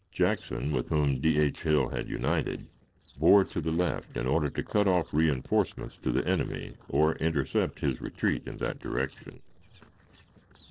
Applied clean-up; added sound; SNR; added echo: neural separator model SepFormer DNS4.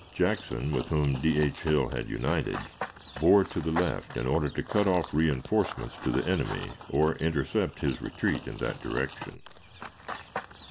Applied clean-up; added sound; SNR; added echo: none; Run / Bird vocalization, bird call, bird song; 13 dB; none.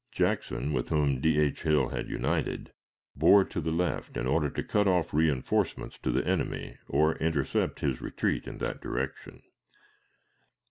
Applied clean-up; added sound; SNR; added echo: none; none; none; none.